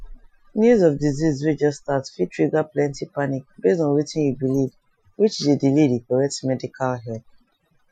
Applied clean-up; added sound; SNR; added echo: classical method Wiener filter.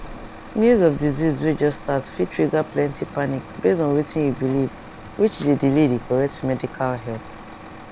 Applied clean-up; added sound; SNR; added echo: none; Truck + Thunder; 15 dB; none.